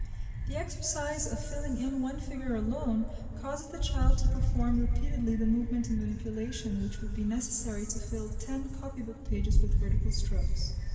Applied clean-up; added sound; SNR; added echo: none; Wind; -4 dB; reverberation time 2.7 s.